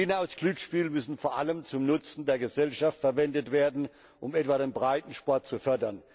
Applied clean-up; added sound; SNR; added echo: none; none; none; none.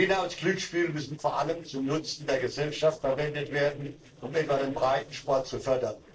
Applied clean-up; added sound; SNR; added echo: neural separator model SepFormer DNS4.